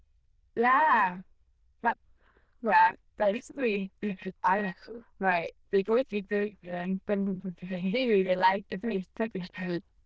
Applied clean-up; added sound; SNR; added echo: neural diffusion model UNIVERSE++.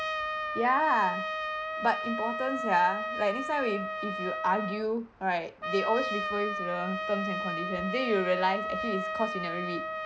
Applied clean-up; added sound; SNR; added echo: none; Trumpet; 3 dB; none.